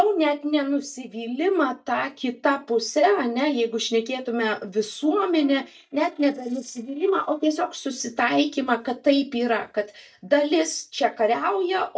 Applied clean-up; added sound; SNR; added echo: neural mask model DeepFilterNet 3.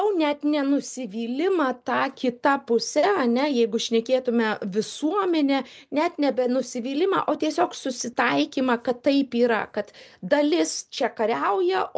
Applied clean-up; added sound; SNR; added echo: none; none; none; none.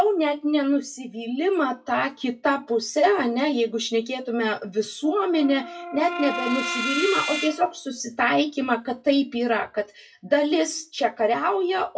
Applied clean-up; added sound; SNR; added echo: classical method WPE with log-MMSE.